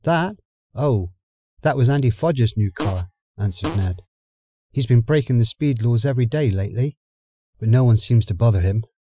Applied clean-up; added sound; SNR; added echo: classical method Wiener filter.